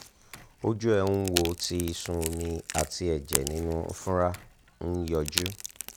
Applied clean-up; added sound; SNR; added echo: none; Crack / Crackle; 8 dB; none.